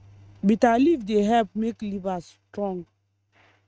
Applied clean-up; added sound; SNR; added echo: neural mask model RNNoise.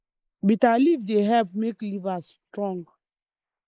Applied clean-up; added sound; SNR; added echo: neural mask model Resemble Enhance denoiser.